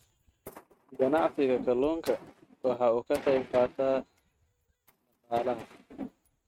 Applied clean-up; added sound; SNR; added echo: neural mask model RNNoise.